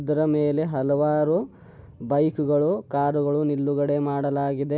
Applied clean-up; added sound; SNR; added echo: none; none; none; none.